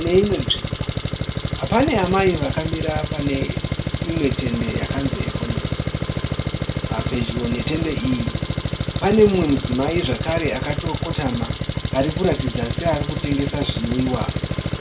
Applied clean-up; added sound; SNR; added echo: none; Engine; 1 dB; reverberation time 0.3 s.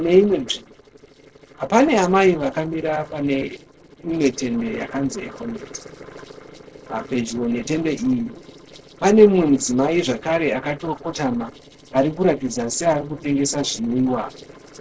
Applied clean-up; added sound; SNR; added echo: neural separator model SepFormer DNS4.